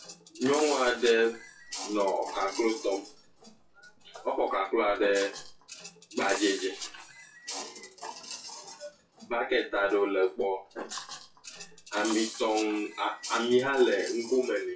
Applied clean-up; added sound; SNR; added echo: classical method WPE with log-MMSE.